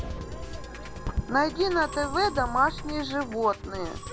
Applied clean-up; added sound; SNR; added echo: none; Musical instrument; 7 dB; none.